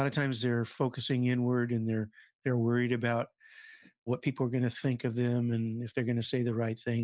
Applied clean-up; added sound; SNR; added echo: none; none; none; none.